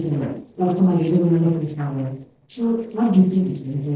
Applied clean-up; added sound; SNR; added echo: neural separator model SepFormer DNS4.